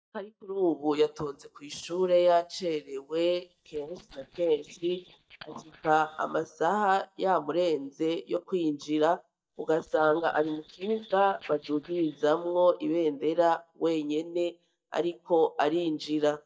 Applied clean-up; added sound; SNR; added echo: neural mask model DeepFilterNet 3.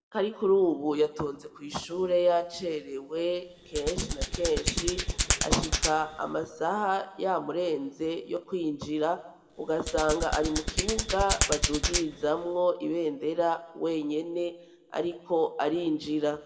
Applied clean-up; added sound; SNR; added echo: none; Hands; 2 dB; reverberation time 2.2 s.